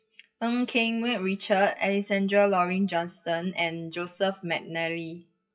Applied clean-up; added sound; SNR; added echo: classical method WPE with log-MMSE.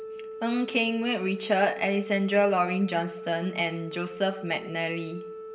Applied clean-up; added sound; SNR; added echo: none; Organ; 12 dB; reverberation time 0.7 s.